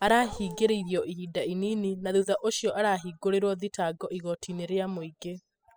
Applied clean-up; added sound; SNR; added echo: classical method spectral subtraction.